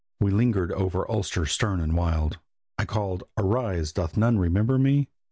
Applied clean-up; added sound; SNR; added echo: none; none; none; none.